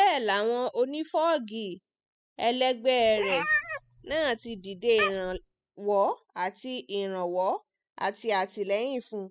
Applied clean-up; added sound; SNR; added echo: classical method spectral subtraction.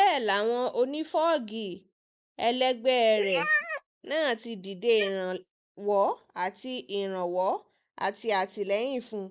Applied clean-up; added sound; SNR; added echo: neural mask model Resemble Enhance denoiser.